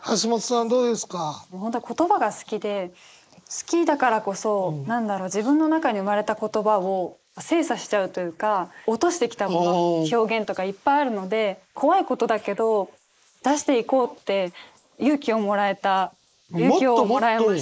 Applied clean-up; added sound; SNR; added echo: neural mask model Resemble Enhance denoiser.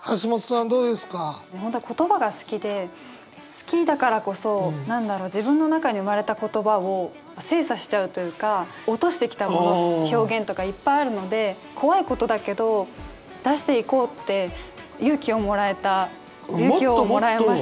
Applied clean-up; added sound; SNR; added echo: none; none; none; none.